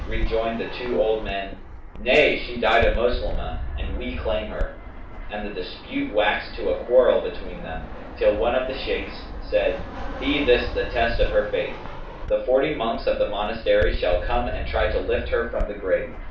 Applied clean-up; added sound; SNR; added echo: none; Fixed-wing aircraft, airplane; 6 dB; reverberation time 0.4 s.